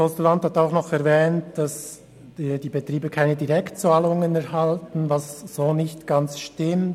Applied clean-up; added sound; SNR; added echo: none; none; none; none.